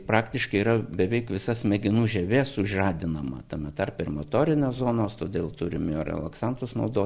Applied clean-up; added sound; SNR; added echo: none; none; none; none.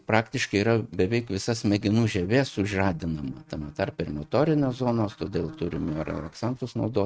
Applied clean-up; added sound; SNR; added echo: neural mask model RNNoise.